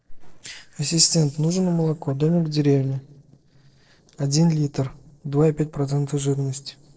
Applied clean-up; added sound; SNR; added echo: neural separator model SepFormer DNS4.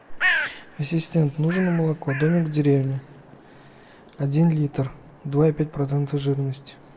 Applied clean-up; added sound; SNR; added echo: none; Bird; 11 dB; reverberation time 0.8 s.